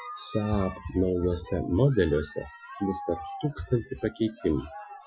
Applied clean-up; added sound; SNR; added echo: classical method Wiener filter.